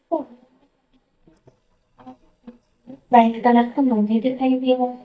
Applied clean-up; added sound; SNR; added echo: neural mask model DeepFilterNet 3.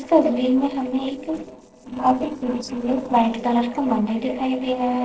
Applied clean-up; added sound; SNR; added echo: neural separator model SepFormer DNS4.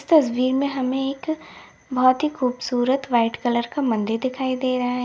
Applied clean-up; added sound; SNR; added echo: none; none; none; none.